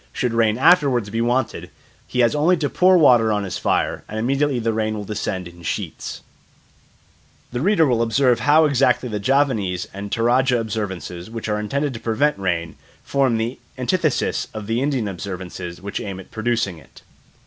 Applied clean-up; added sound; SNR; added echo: none; none; none; none.